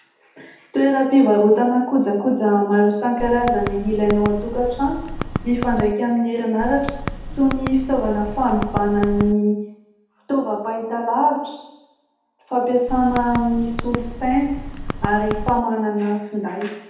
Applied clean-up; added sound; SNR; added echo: none; Typing; 8 dB; reverberation time 0.8 s.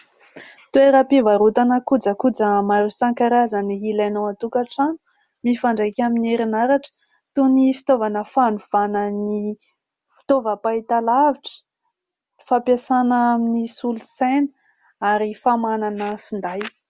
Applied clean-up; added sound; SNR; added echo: none; none; none; none.